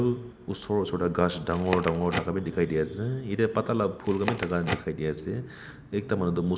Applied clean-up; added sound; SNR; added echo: none; Crackle; 10 dB; none.